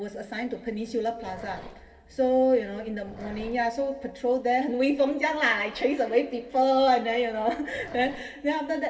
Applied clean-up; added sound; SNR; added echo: none; Growling; 19 dB; reverberation time 2.7 s.